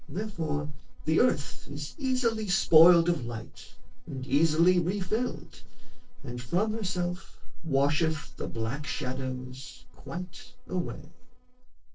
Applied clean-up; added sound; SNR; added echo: neural separator model SepFormer DNS4.